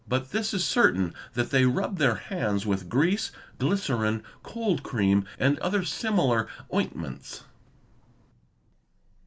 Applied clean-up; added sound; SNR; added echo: none; none; none; none.